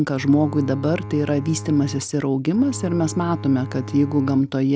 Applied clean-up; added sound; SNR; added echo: none; Bowed string instrument; 12 dB; none.